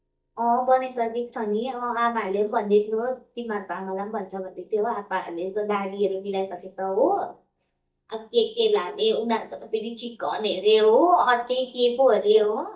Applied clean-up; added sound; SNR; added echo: neural mask model DeepFilterNet 3.